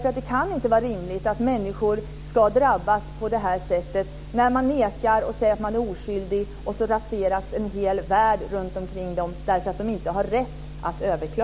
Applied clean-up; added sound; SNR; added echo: none; none; none; none.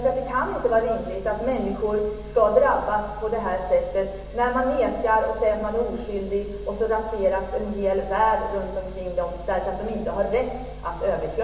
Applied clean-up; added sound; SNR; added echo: none; none; none; reverberation time 1.1 s.